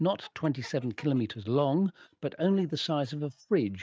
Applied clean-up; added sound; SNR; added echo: neural mask model DeepFilterNet 3.